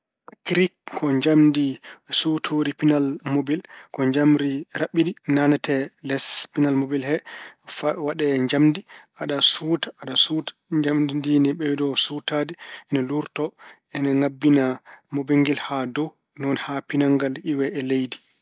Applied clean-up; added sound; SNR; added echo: none; none; none; none.